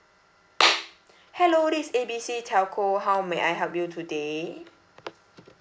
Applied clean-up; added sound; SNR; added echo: none; none; none; none.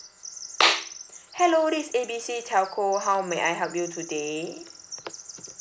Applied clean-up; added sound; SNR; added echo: none; Bird vocalization, bird call, bird song; 15 dB; none.